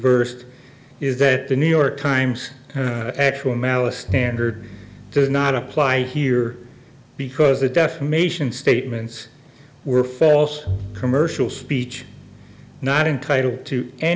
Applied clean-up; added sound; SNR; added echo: none; Bowed string instrument; 12 dB; none.